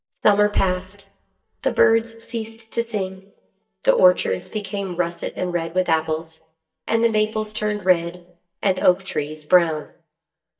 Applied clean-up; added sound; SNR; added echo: neural mask model DeepFilterNet 3.